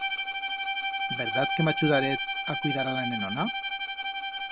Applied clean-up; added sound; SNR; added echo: none; Bowed string instrument; 0 dB; none.